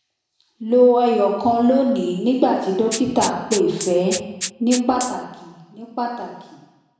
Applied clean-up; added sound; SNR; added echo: none; Rattle (instrument); 12 dB; reverberation time 1.0 s.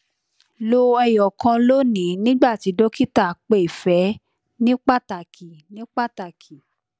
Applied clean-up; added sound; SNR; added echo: none; none; none; none.